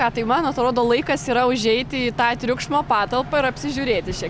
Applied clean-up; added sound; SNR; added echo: none; none; none; none.